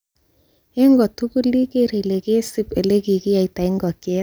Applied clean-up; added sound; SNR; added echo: none; none; none; none.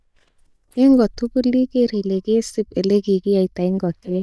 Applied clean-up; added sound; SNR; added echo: neural mask model DeepFilterNet 3.